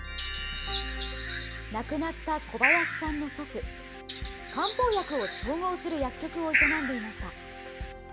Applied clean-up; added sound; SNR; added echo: none; Bird; 1 dB; none.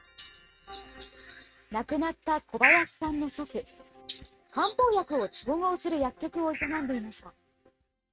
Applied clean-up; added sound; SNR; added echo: neural mask model RNNoise.